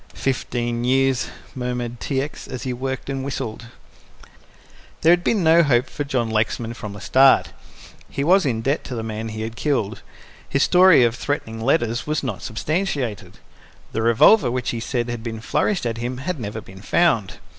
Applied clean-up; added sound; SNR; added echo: none; none; none; none.